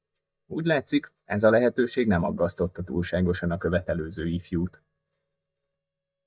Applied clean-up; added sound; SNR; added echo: neural mask model DeepFilterNet 3.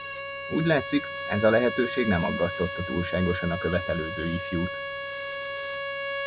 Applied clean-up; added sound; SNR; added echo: none; Bowed string instrument; 6 dB; none.